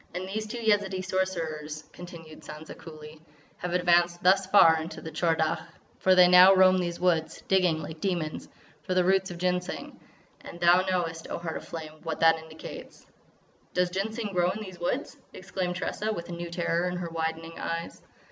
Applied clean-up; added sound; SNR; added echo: none; none; none; none.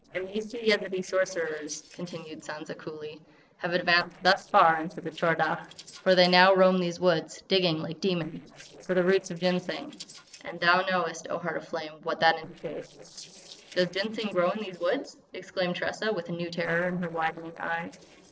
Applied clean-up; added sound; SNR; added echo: neural separator model SepFormer DNS4.